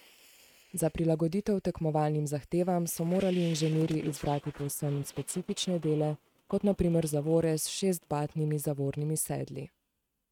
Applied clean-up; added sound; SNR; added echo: neural mask model RNNoise.